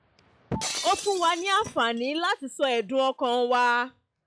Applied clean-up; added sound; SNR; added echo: classical method log-MMSE.